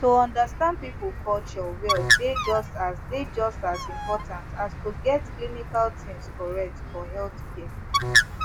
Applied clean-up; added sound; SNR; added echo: none; Bird; 1 dB; none.